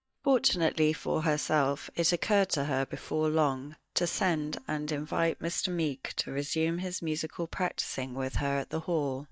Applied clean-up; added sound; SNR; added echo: neural mask model DeepFilterNet 3.